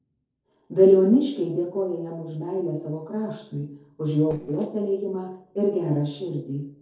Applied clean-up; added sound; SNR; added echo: neural separator model SepFormer DNS4.